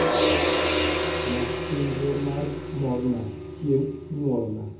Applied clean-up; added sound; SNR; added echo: none; Gong; -1 dB; reverberation time 0.6 s.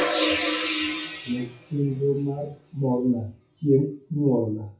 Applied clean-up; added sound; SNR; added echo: classical method WPE with log-MMSE.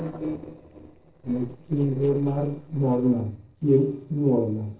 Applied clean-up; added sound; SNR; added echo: neural separator model SepFormer DNS4.